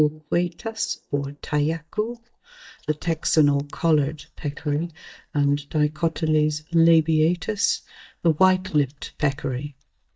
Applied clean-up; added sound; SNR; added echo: neural mask model DeepFilterNet 3.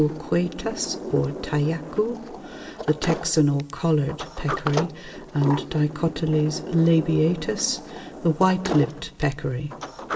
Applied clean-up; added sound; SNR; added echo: none; Sliding door; 10 dB; reverberation time 1.1 s.